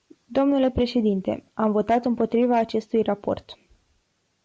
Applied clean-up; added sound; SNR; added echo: none; none; none; none.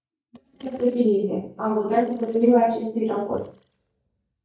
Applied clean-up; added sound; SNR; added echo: neural mask model DeepFilterNet 3.